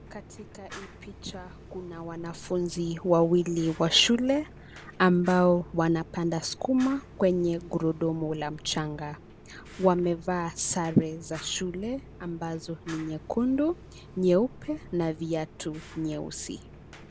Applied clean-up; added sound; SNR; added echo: none; Fire; 18 dB; none.